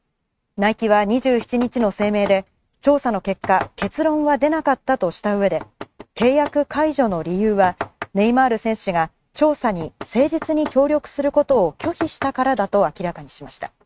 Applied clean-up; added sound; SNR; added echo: neural mask model RNNoise.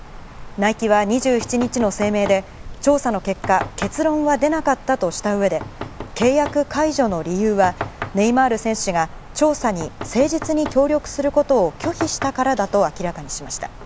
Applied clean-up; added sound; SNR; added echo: none; Knock + Wind; 13 dB; none.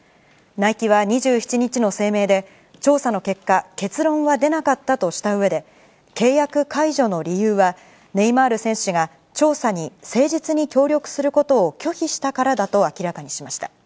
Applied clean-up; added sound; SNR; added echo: none; none; none; none.